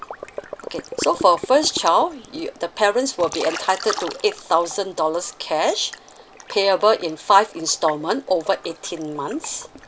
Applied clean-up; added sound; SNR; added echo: none; Liquid; 14 dB; none.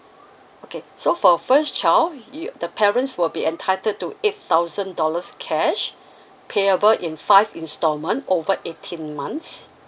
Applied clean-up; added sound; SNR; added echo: none; none; none; none.